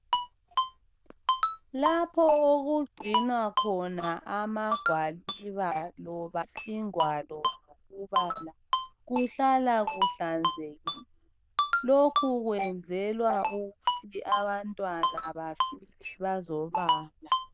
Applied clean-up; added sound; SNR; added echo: neural diffusion model UNIVERSE++.